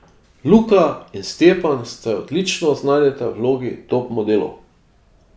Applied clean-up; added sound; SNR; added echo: none; none; none; none.